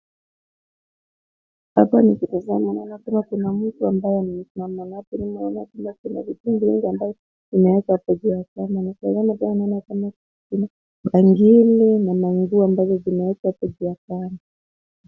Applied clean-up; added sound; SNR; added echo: none; none; none; none.